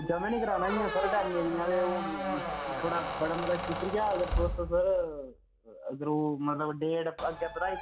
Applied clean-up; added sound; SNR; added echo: none; Squeak; 5 dB; none.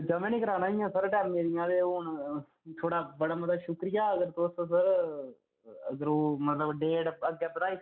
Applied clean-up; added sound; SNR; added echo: none; none; none; none.